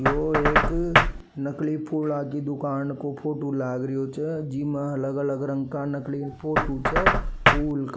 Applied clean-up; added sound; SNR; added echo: none; Knock; -1 dB; none.